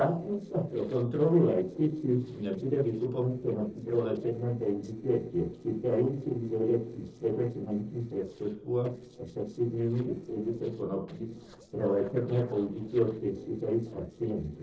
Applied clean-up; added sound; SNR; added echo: neural separator model SepFormer DNS4.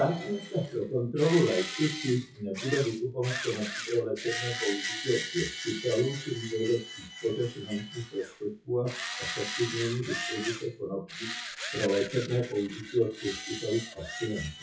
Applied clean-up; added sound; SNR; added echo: classical method WPE with log-MMSE.